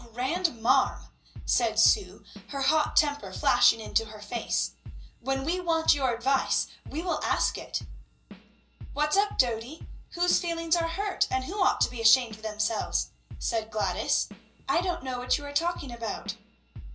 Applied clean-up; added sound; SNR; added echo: none; Drum / Drum kit; 14 dB; reverberation time 0.5 s.